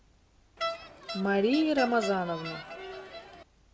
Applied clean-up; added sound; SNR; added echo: none; Crowd; 8 dB; none.